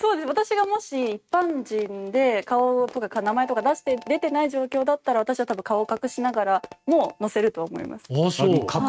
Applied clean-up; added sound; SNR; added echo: neural mask model RNNoise.